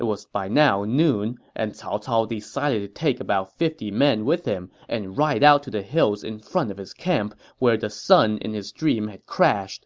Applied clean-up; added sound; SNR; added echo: none; none; none; none.